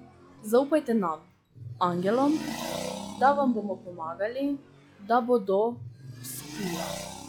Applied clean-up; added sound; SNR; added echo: classical method log-MMSE.